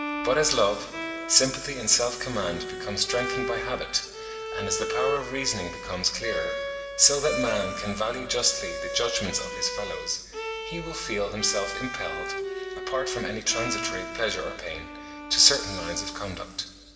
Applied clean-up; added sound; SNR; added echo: none; Bowed string instrument; 6 dB; reverberation time 2.6 s.